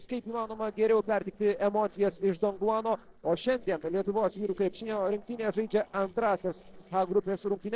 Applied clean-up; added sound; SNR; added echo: neural separator model SepFormer DNS4.